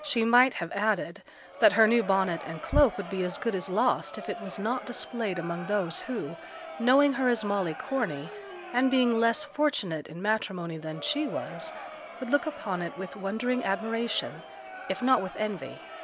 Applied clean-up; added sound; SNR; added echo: none; Crowd; 14 dB; none.